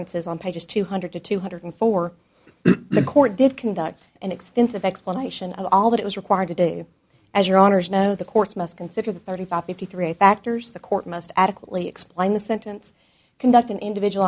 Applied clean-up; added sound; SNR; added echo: none; none; none; none.